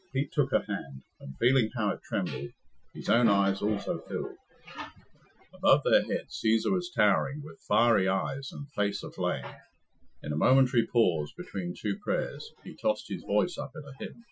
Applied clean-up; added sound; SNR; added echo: classical method Wiener filter.